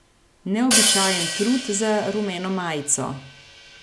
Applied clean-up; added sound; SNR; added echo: none; Hi-hat; -1 dB; none.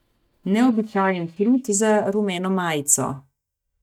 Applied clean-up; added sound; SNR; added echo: neural mask model DeepFilterNet 3.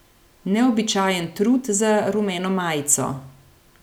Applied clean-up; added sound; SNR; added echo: none; none; none; none.